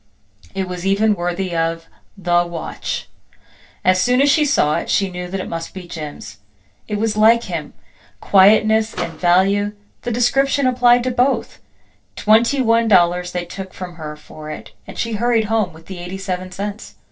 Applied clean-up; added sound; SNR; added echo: neural separator model SepFormer DNS4.